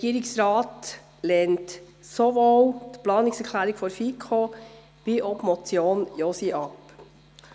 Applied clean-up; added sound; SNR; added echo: none; none; none; none.